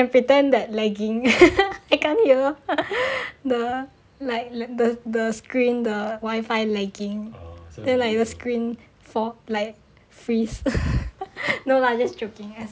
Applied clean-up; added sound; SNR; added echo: none; none; none; none.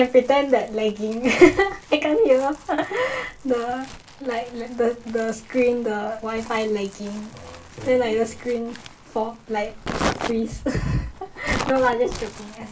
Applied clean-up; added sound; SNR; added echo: none; Crumpling, crinkling; 13 dB; reverberation time 0.2 s.